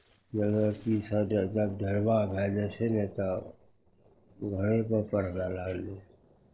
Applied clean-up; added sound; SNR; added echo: neural separator model SepFormer DNS4.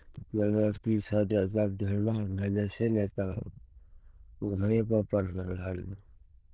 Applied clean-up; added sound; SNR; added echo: neural diffusion model UNIVERSE++.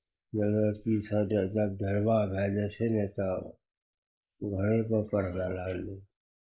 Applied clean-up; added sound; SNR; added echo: neural mask model Resemble Enhance denoiser.